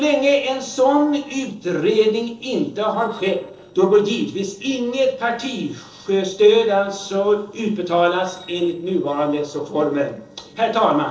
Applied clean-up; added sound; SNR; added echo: neural separator model SepFormer DNS4.